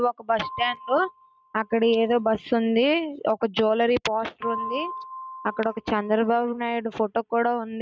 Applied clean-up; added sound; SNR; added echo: neural mask model RNNoise.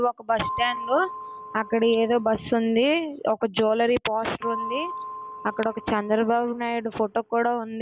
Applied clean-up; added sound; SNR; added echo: none; Percussion; 12 dB; none.